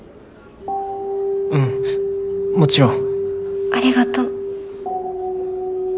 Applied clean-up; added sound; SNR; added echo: none; none; none; none.